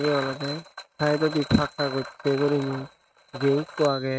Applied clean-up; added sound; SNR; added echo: neural mask model RNNoise.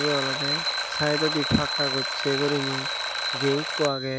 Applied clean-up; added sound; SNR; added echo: none; Alarm; 1 dB; none.